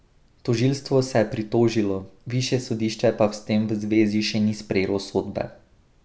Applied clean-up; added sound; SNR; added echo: none; none; none; none.